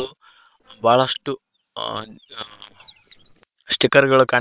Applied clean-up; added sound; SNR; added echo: neural separator model SepFormer WHAM!.